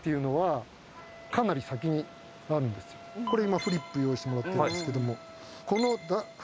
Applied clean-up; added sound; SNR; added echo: none; Wind instrument, woodwind instrument; 20 dB; none.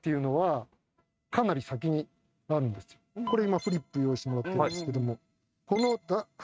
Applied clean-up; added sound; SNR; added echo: neural mask model RNNoise.